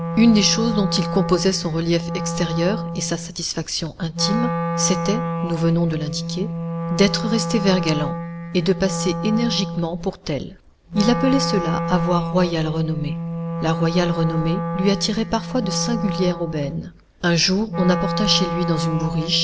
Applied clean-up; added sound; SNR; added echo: none; Wind instrument, woodwind instrument; 4 dB; none.